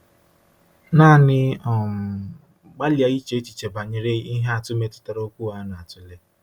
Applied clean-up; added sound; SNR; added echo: none; none; none; none.